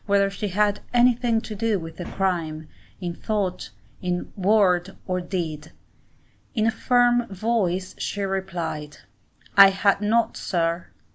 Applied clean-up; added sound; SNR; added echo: none; none; none; none.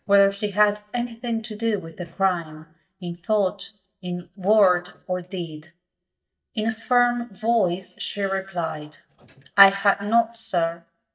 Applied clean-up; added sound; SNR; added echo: neural mask model DeepFilterNet 3.